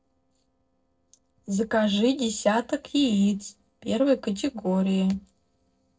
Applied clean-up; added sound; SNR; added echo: neural separator model SepFormer DNS4.